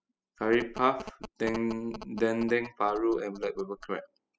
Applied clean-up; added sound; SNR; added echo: classical method spectral subtraction.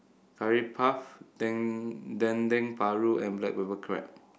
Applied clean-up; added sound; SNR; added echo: none; none; none; none.